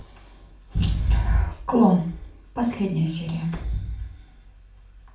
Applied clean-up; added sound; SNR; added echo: none; none; none; reverberation time 0.4 s.